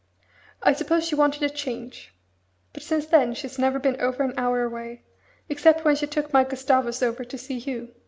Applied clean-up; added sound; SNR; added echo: none; none; none; none.